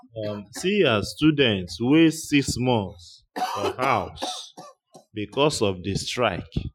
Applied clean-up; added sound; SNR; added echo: classical method Wiener filter.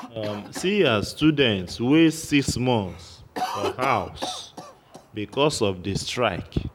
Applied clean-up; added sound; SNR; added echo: none; Cough; 13 dB; none.